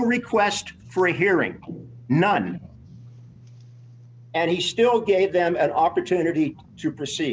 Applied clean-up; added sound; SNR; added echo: none; none; none; none.